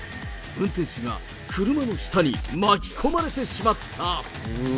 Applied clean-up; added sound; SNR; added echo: none; none; none; none.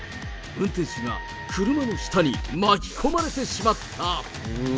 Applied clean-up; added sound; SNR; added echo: none; Wind instrument, woodwind instrument; 16 dB; none.